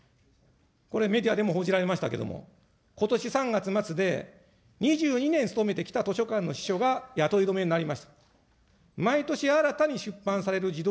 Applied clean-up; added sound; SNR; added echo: none; none; none; none.